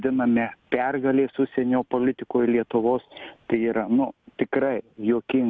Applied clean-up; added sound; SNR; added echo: none; none; none; none.